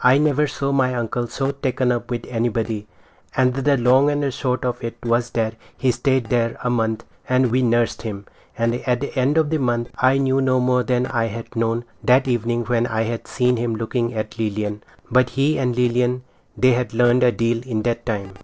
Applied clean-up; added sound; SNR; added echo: neural separator model SepFormer DNS4.